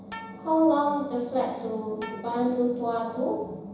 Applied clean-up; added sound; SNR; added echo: none; Bowed string instrument; 17 dB; reverberation time 0.7 s.